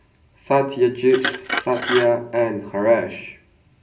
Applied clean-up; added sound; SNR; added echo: none; Glass; 8 dB; reverberation time 0.5 s.